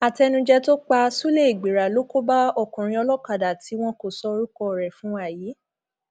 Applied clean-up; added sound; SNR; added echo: none; none; none; none.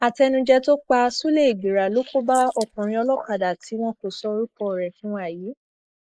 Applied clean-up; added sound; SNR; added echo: neural mask model Resemble Enhance denoiser.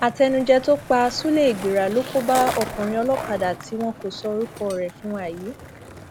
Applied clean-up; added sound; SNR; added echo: none; Skateboard; 13 dB; none.